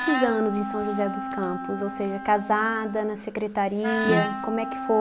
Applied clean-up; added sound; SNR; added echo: none; Wind instrument, woodwind instrument; 6 dB; none.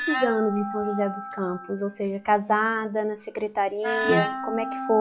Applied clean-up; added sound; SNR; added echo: classical method log-MMSE.